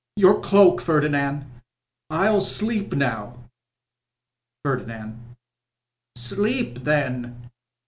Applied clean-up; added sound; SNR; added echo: none; none; none; none.